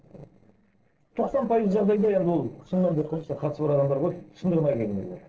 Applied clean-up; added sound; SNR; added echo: neural separator model SepFormer DNS4.